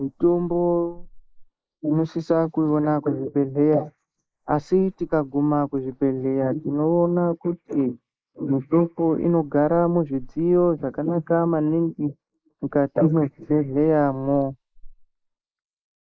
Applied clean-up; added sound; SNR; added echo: neural mask model Resemble Enhance denoiser.